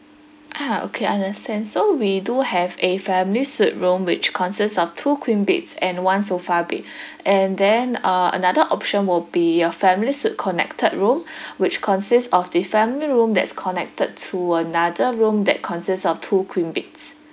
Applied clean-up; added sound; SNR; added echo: none; none; none; none.